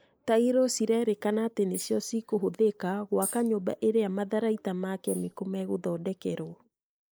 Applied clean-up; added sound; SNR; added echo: neural mask model Resemble Enhance denoiser.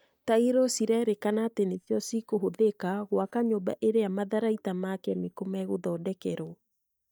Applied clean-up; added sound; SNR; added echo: neural mask model DeepFilterNet 3.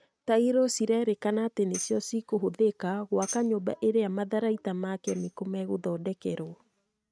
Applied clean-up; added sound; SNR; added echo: neural mask model RNNoise.